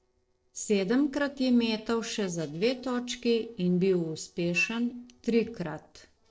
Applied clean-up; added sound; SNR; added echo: neural separator model SepFormer DNS4.